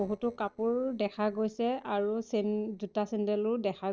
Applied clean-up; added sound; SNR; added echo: neural separator model SepFormer DNS4.